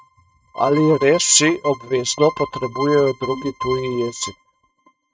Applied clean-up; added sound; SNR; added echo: neural mask model RNNoise.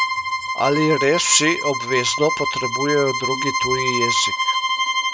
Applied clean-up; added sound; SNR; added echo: none; Bowed string instrument; 1 dB; none.